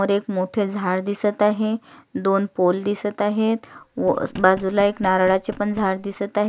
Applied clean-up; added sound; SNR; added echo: none; Knock; 19 dB; none.